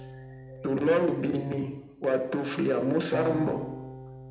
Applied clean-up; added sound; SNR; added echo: none; Acoustic guitar; 13 dB; reverberation time 0.8 s.